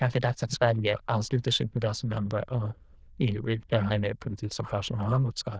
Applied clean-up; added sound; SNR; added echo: neural diffusion model UNIVERSE++.